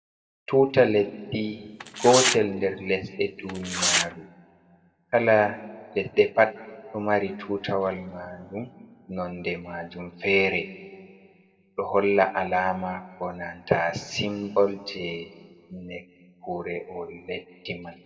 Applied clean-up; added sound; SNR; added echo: none; Tearing; 3 dB; reverberation time 1.2 s.